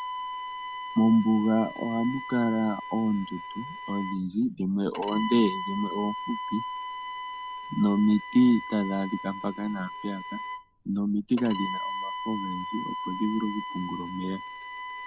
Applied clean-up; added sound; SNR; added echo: none; Bowed string instrument; 9 dB; none.